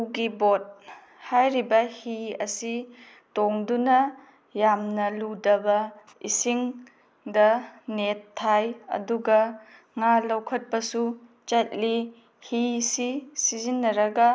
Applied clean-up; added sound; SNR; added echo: none; none; none; none.